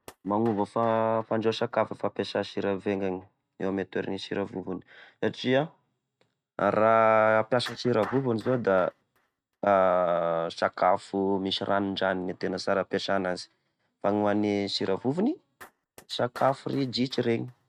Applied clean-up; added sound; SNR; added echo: neural mask model RNNoise.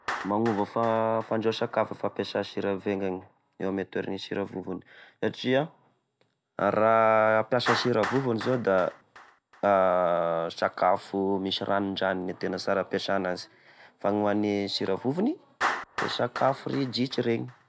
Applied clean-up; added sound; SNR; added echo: none; Clapping; 13 dB; none.